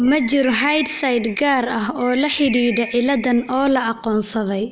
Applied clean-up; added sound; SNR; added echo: none; Bird; 14 dB; none.